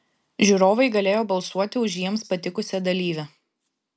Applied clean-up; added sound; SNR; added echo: none; none; none; none.